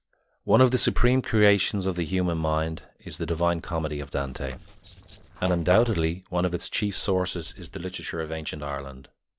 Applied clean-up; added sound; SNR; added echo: neural separator model SepFormer DNS4.